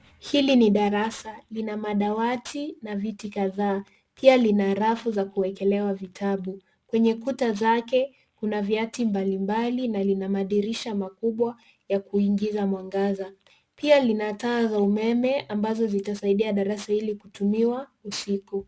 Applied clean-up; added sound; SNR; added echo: none; none; none; none.